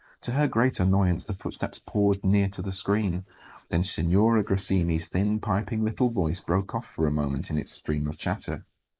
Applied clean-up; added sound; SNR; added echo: neural mask model Resemble Enhance denoiser.